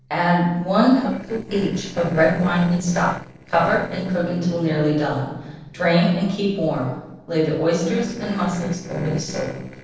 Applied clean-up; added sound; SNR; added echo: neural separator model SepFormer DNS4.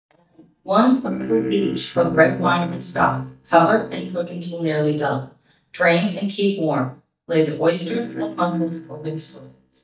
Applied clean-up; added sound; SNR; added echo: neural mask model DeepFilterNet 3.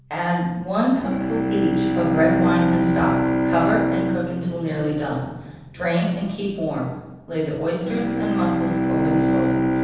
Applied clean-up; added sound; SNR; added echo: none; Bowed string instrument; -1 dB; reverberation time 1.1 s.